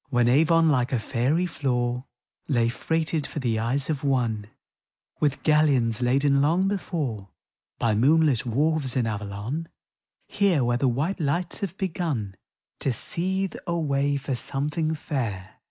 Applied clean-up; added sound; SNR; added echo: none; none; none; none.